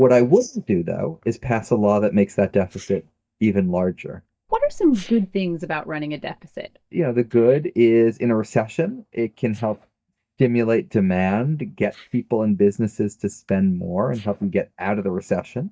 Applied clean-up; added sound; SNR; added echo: neural mask model DeepFilterNet 3.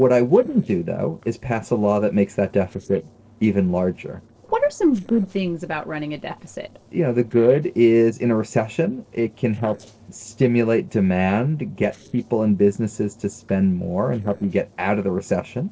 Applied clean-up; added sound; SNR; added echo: neural separator model SepFormer DNS4.